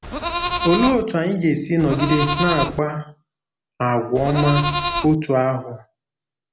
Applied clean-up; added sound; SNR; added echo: none; Livestock, farm animals, working animals; 3 dB; none.